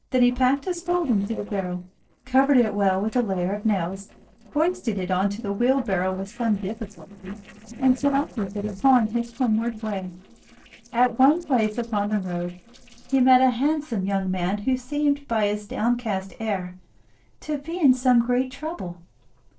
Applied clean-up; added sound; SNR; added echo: neural separator model SepFormer DNS4.